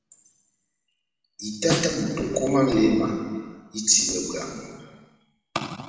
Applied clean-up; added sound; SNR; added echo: none; Snare drum; 6 dB; reverberation time 1.5 s.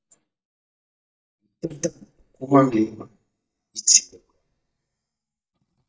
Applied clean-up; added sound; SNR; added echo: neural mask model DeepFilterNet 3.